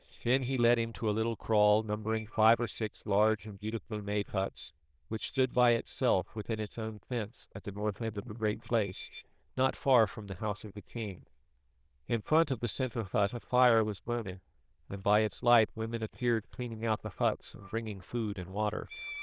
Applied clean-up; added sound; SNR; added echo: neural diffusion model UNIVERSE++.